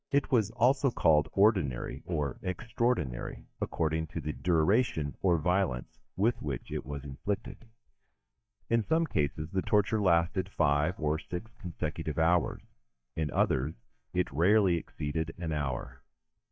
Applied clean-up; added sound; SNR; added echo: neural mask model DeepFilterNet 3.